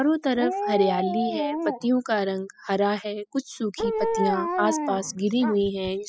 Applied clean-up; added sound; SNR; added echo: classical method spectral subtraction.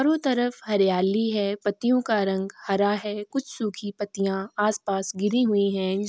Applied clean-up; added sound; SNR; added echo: none; none; none; none.